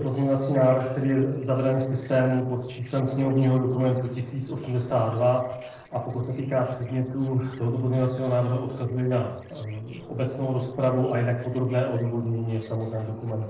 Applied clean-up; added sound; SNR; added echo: neural separator model SepFormer DNS4.